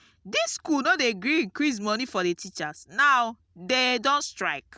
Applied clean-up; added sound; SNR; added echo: none; none; none; none.